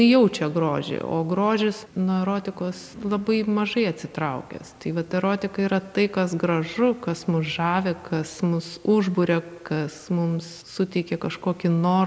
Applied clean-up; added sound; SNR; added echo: none; none; none; none.